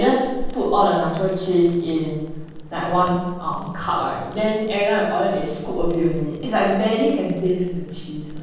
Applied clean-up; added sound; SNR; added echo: none; Crackle; 11 dB; reverberation time 1.3 s.